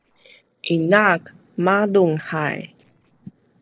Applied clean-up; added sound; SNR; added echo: neural separator model SepFormer DNS4.